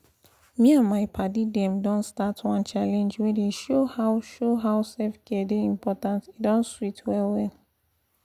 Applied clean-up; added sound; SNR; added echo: none; none; none; none.